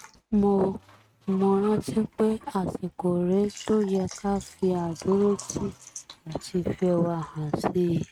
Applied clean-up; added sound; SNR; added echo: neural mask model RNNoise.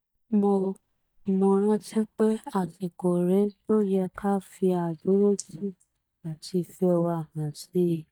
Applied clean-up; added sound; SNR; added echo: neural mask model DeepFilterNet 3.